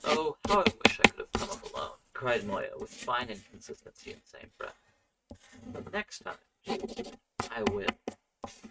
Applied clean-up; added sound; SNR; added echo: neural mask model RNNoise.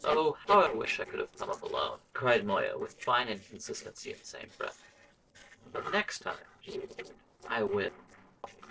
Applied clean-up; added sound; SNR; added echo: neural separator model SepFormer DNS4.